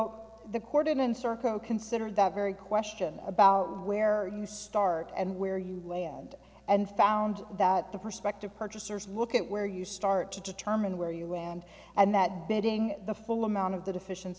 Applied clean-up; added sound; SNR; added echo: none; none; none; none.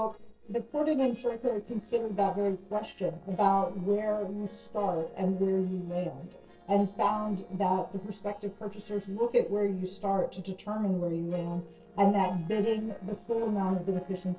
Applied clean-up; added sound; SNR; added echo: neural separator model SepFormer DNS4.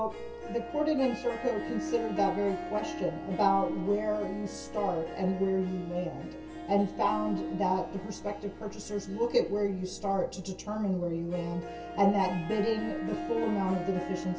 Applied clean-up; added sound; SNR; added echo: none; Harp; 9 dB; reverberation time 0.2 s.